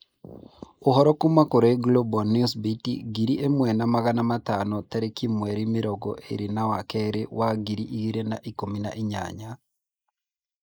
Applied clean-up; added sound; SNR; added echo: neural mask model Resemble Enhance denoiser.